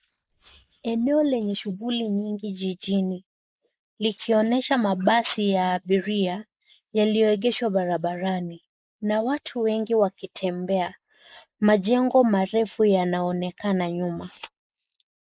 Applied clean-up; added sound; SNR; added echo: neural mask model Resemble Enhance denoiser.